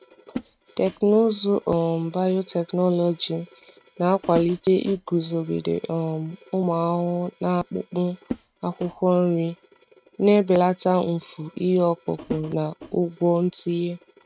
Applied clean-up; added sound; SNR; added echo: neural mask model RNNoise.